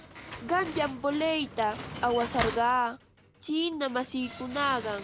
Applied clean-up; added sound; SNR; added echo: none; Slam; 11 dB; none.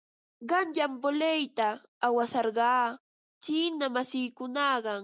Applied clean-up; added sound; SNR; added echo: none; none; none; none.